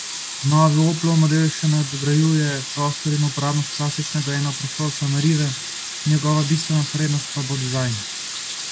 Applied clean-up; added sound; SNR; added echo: none; Sink (filling or washing) / Water tap, faucet; 9 dB; none.